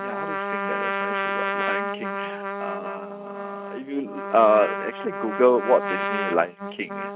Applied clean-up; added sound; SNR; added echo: neural mask model RNNoise.